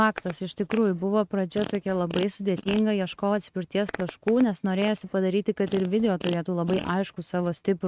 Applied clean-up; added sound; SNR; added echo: neural mask model RNNoise.